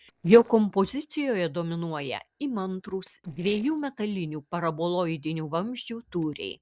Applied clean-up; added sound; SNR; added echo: neural separator model SepFormer DNS4.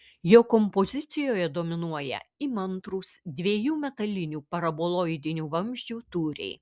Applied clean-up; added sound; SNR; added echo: none; none; none; none.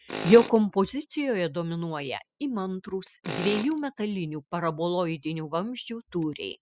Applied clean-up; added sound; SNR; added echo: classical method spectral subtraction.